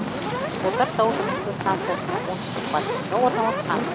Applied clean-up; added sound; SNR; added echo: none; Fire; 0 dB; none.